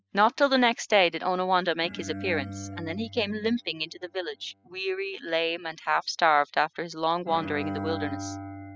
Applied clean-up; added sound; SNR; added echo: classical method spectral subtraction.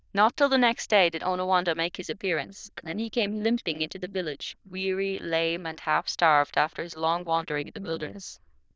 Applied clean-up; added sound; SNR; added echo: neural diffusion model UNIVERSE++.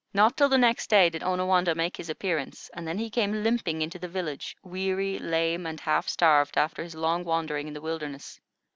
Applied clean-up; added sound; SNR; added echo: none; none; none; none.